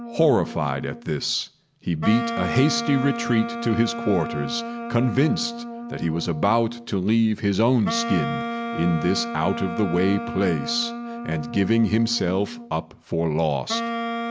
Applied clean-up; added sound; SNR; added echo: none; Wind instrument, woodwind instrument; 8 dB; none.